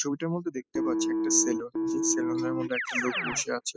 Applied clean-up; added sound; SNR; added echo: classical method spectral subtraction.